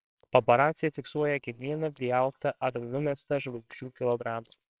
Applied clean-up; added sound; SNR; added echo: neural separator model SepFormer WHAMR!.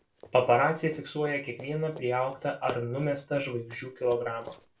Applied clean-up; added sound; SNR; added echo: none; Run; 19 dB; reverberation time 0.3 s.